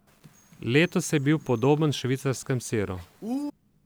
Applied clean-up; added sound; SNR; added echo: none; Bird; 14 dB; none.